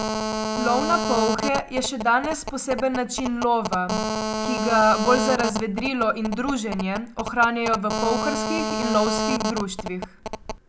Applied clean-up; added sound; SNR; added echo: none; Telephone; 3 dB; none.